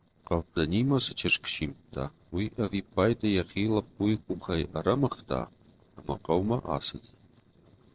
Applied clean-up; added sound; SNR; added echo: neural separator model SepFormer DNS4.